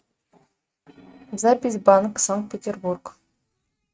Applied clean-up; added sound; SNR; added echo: neural mask model RNNoise.